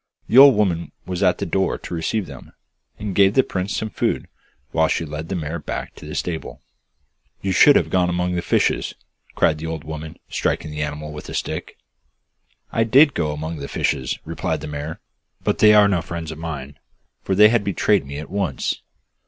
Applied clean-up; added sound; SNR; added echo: none; none; none; none.